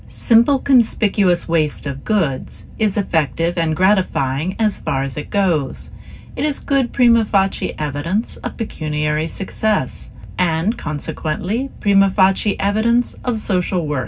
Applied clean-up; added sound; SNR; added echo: none; none; none; reverberation time 0.4 s.